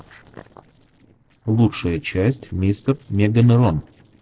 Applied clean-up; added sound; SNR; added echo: neural separator model SepFormer DNS4.